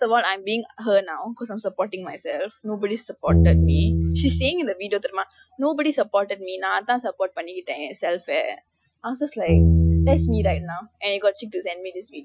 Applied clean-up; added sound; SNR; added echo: classical method Wiener filter.